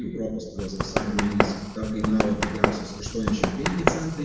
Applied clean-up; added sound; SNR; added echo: none; Run; -1 dB; reverberation time 0.9 s.